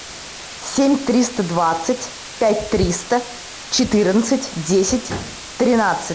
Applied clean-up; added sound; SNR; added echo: none; Water; 15 dB; none.